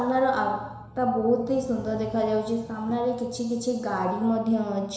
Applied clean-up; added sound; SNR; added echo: none; none; none; reverberation time 1.1 s.